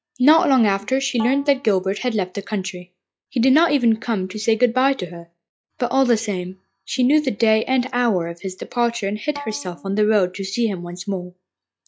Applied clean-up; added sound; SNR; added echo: classical method log-MMSE.